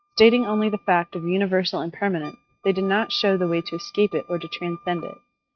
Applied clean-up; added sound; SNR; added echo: neural mask model RNNoise.